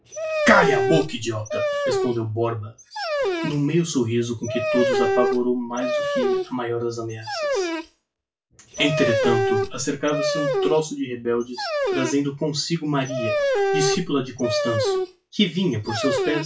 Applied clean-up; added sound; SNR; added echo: classical method WPE with log-MMSE.